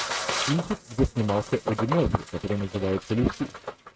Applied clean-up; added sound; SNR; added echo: neural mask model RNNoise.